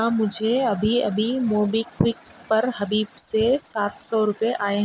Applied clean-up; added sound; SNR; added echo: none; none; none; none.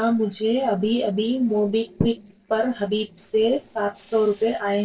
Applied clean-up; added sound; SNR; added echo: neural separator model SepFormer DNS4.